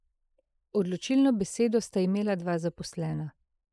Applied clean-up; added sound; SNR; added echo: neural mask model Resemble Enhance denoiser.